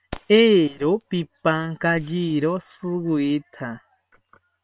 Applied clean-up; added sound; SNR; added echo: neural separator model SepFormer WHAM!.